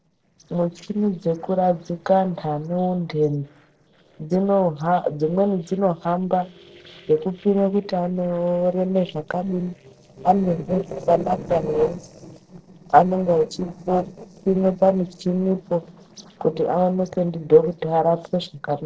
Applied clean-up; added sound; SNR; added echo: neural separator model SepFormer DNS4.